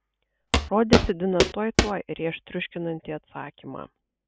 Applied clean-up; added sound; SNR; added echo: none; Walk, footsteps; -4 dB; none.